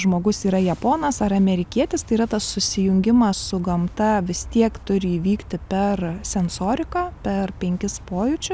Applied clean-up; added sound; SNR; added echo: none; none; none; none.